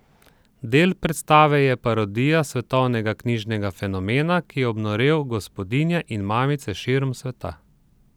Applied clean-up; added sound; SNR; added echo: none; none; none; none.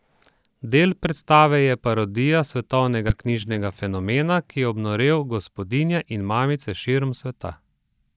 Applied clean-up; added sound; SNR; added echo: neural mask model DeepFilterNet 3.